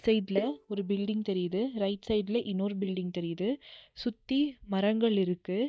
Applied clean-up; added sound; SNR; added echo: neural mask model DeepFilterNet 3.